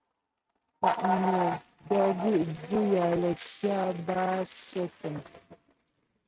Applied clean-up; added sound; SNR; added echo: neural mask model RNNoise.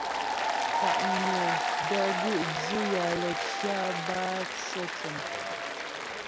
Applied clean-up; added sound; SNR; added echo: none; Applause; -3 dB; none.